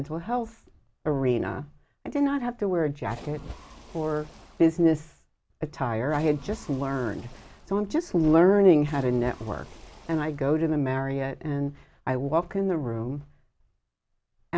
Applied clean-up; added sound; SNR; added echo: none; Splash, splatter; 18 dB; none.